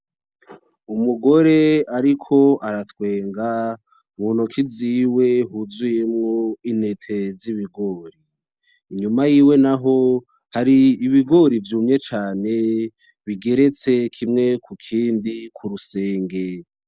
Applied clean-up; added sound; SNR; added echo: none; none; none; none.